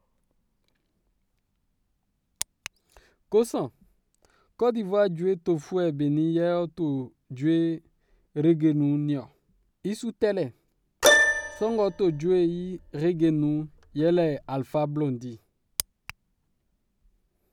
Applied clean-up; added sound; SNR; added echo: none; Keyboard (musical); 0 dB; none.